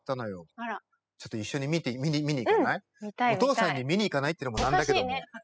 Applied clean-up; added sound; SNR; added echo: classical method spectral subtraction.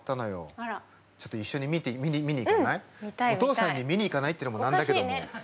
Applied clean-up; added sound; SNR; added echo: none; none; none; none.